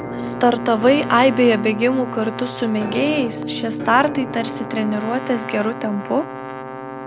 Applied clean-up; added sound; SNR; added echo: none; Brass instrument + Musical instrument; 8 dB; none.